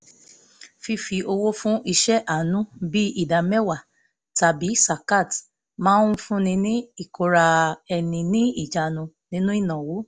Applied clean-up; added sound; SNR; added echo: none; none; none; none.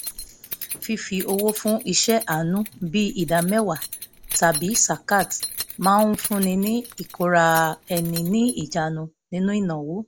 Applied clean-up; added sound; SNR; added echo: none; Keys jangling; 12 dB; none.